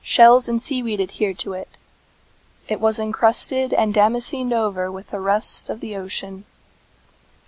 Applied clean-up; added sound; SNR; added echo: none; none; none; none.